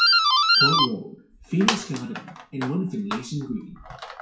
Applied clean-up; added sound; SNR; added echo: classical method WPE with log-MMSE.